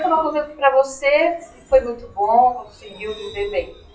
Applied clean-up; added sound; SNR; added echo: classical method WPE with log-MMSE.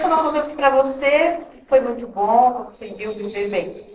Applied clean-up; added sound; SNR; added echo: neural separator model SepFormer DNS4.